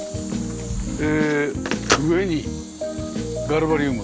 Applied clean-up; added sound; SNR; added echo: none; Bass drum + Telephone; 8 dB; none.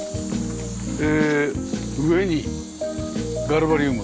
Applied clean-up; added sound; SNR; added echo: none; none; none; none.